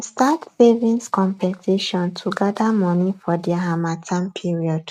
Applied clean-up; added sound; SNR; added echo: neural mask model RNNoise.